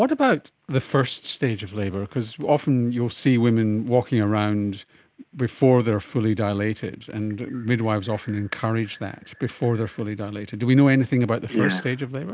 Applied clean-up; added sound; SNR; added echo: none; none; none; none.